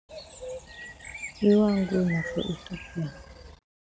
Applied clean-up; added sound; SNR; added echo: none; Bird; 12 dB; none.